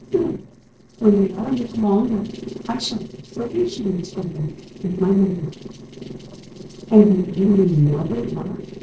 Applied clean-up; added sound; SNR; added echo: neural separator model SepFormer DNS4.